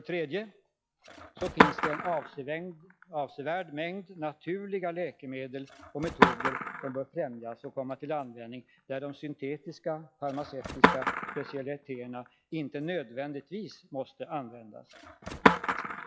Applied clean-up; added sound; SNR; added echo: classical method log-MMSE.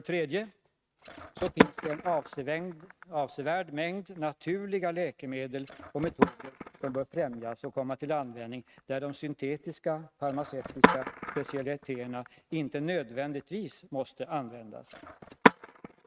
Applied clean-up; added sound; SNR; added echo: neural mask model RNNoise.